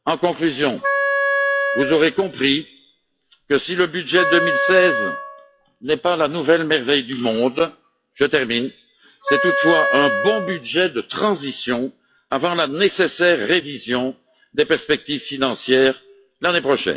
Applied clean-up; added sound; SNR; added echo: classical method WPE with log-MMSE.